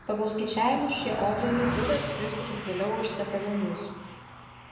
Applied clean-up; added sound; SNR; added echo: none; Car passing by; 8 dB; reverberation time 1.2 s.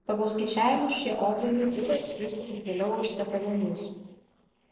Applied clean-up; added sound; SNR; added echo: neural separator model SepFormer DNS4.